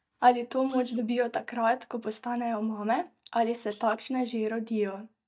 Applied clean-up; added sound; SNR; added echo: neural mask model DeepFilterNet 3.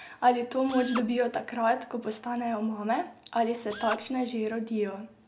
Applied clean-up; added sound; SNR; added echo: none; Drill; 17 dB; none.